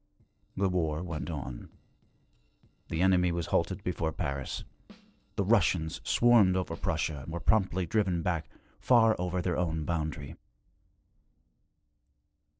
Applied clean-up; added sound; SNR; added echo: neural separator model SepFormer DNS4.